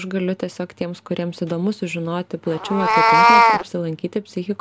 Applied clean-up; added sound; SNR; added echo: none; Meow; -4 dB; none.